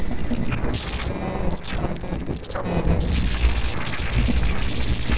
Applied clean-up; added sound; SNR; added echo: neural separator model SepFormer DNS4.